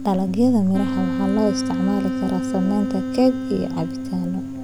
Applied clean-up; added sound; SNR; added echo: none; Wind instrument, woodwind instrument; 4 dB; none.